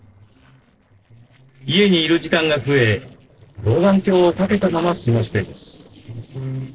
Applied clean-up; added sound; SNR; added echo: neural separator model SepFormer DNS4.